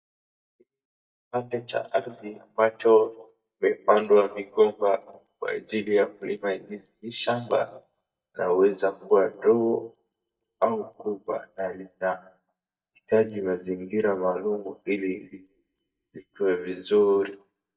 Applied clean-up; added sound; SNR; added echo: neural mask model DeepFilterNet 3.